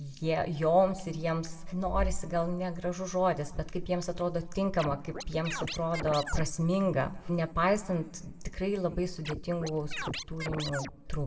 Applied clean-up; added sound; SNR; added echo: none; Scratching (performance technique); 9 dB; reverberation time 1.1 s.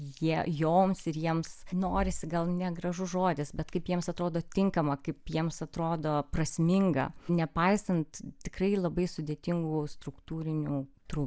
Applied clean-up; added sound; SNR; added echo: none; none; none; none.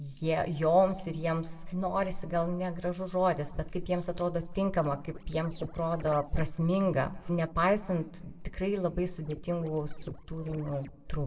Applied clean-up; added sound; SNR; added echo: neural separator model SepFormer DNS4.